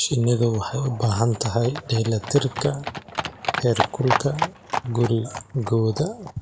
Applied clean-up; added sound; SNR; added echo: none; Livestock, farm animals, working animals; 8 dB; none.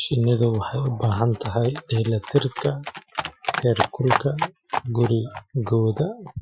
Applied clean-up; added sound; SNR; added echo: classical method Wiener filter.